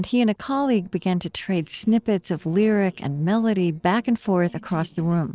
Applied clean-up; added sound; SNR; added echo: neural separator model SepFormer DNS4.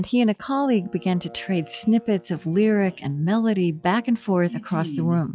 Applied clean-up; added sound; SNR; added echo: classical method log-MMSE.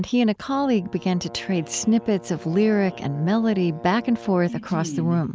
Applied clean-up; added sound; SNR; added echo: none; Brass instrument; 19 dB; none.